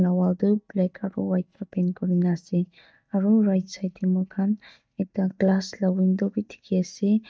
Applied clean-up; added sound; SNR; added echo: neural mask model DeepFilterNet 3.